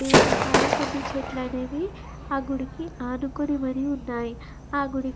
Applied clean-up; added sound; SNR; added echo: none; Gunshot, gunfire / Fireworks; -2 dB; none.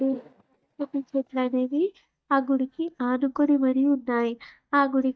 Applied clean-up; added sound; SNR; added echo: neural mask model DeepFilterNet 3.